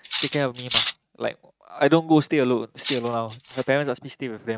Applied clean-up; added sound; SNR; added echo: neural mask model RNNoise.